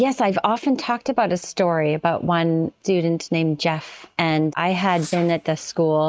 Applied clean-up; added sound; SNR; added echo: neural mask model RNNoise.